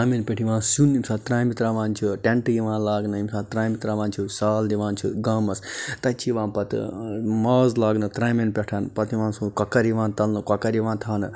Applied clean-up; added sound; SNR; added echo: none; none; none; none.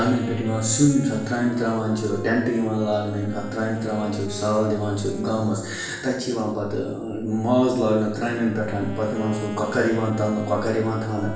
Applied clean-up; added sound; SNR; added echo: none; Wind instrument, woodwind instrument; 14 dB; reverberation time 0.7 s.